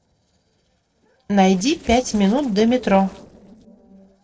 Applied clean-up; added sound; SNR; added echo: neural separator model SepFormer DNS4.